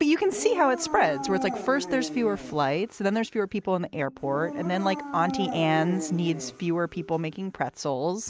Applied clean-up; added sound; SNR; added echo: none; Dog; 11 dB; none.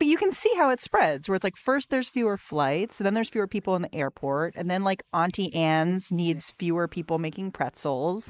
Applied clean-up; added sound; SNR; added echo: neural mask model Resemble Enhance denoiser.